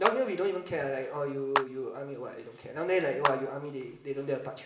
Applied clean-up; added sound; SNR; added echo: none; Clapping; 5 dB; reverberation time 0.7 s.